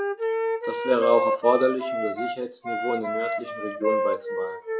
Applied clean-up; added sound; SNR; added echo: classical method log-MMSE.